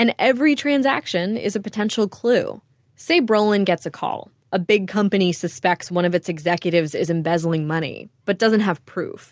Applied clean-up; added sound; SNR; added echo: none; none; none; none.